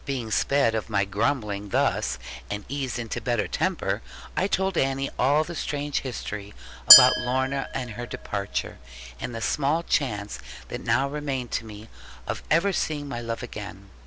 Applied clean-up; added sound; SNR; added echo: none; Glass; -2 dB; none.